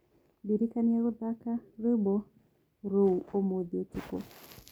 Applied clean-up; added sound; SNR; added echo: none; none; none; none.